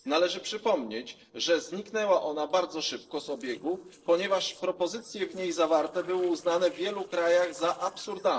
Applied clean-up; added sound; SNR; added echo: neural separator model SepFormer DNS4.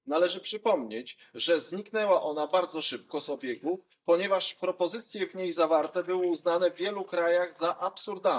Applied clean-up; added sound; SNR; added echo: neural mask model DeepFilterNet 3.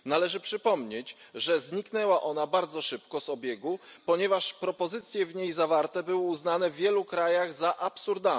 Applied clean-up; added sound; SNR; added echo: none; none; none; none.